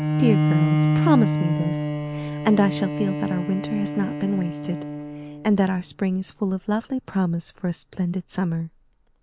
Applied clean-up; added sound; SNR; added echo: none; Bowed string instrument; 1 dB; none.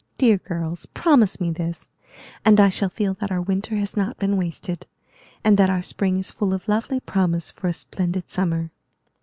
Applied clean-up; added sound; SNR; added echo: none; none; none; none.